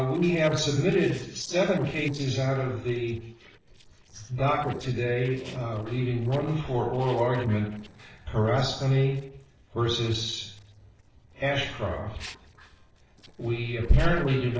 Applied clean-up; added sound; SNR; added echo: neural separator model SepFormer DNS4.